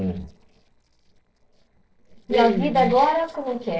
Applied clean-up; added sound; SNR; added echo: neural separator model SepFormer DNS4.